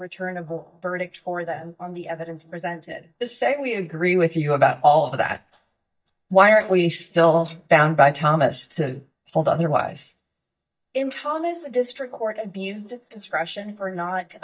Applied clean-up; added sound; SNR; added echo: neural mask model DeepFilterNet 3.